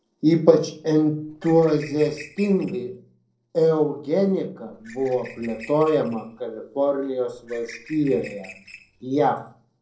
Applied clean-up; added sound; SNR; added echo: neural separator model SepFormer DNS4.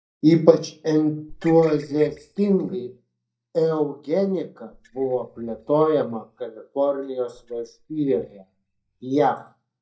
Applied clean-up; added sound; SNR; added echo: neural mask model DeepFilterNet 3.